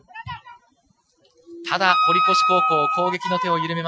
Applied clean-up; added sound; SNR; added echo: classical method Wiener filter.